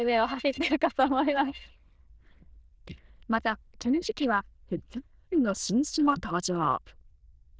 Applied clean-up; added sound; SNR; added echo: neural diffusion model UNIVERSE++.